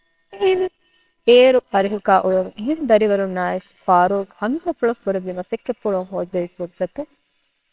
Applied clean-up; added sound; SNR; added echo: neural separator model SepFormer WHAMR!.